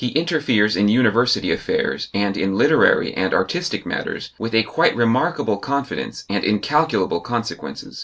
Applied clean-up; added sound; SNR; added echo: none; none; none; none.